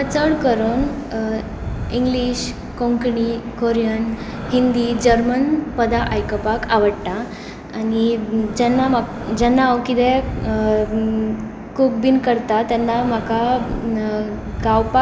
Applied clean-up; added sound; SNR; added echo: none; Breathing; 12 dB; none.